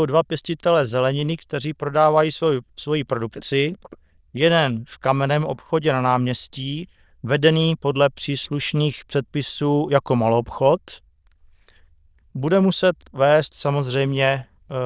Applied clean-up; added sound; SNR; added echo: neural diffusion model UNIVERSE++.